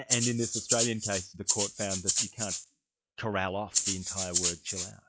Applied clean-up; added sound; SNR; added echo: classical method log-MMSE.